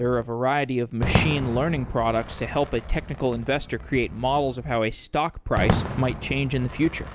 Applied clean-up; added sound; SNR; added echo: none; Fireworks; 6 dB; none.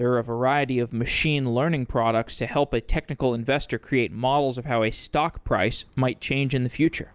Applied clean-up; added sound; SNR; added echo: none; none; none; none.